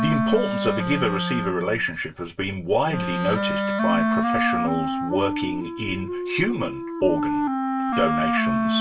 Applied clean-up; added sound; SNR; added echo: none; Wind instrument, woodwind instrument; -1 dB; reverberation time 0.1 s.